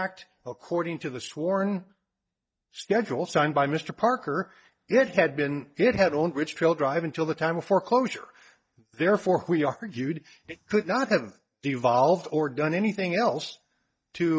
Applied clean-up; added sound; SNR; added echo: neural mask model DeepFilterNet 3.